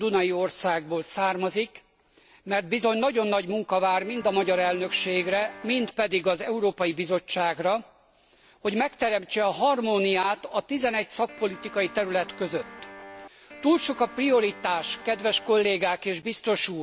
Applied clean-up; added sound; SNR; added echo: none; Guitar; 17 dB; none.